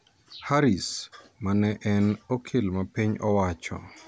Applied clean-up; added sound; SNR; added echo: none; none; none; none.